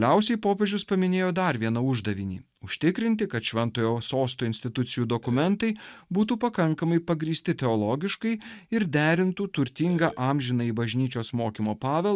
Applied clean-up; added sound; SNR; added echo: neural mask model RNNoise.